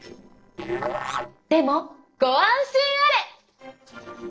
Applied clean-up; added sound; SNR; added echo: neural separator model SepFormer DNS4.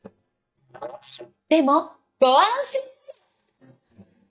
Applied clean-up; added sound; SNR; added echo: neural mask model DeepFilterNet 3.